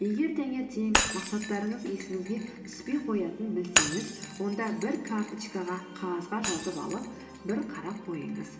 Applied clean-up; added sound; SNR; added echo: none; Shatter; 3 dB; reverberation time 2.8 s.